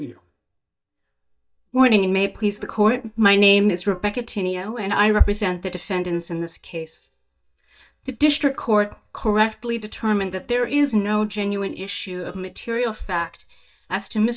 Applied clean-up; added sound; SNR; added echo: neural mask model DeepFilterNet 3.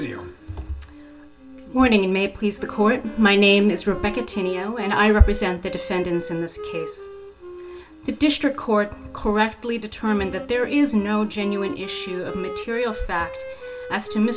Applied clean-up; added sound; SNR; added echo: none; Wind instrument, woodwind instrument; 14 dB; reverberation time 0.2 s.